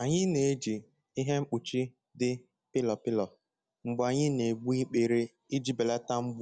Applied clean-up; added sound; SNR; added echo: none; none; none; none.